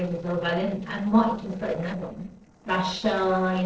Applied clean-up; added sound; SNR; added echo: neural separator model SepFormer DNS4.